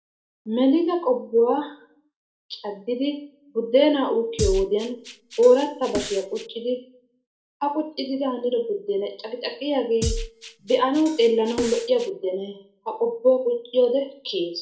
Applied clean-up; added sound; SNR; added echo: none; Drum kit; 8 dB; reverberation time 0.4 s.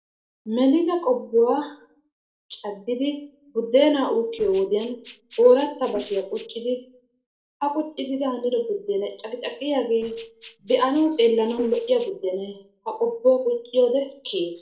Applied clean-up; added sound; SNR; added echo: neural separator model SepFormer DNS4.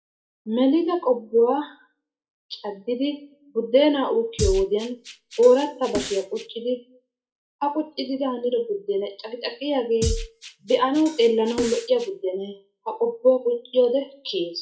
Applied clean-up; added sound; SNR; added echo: classical method WPE with log-MMSE.